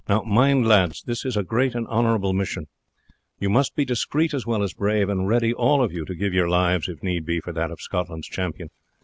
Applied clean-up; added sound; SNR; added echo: none; none; none; none.